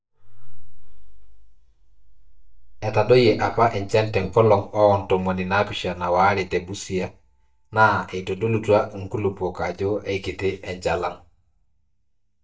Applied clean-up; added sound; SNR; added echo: neural mask model DeepFilterNet 3.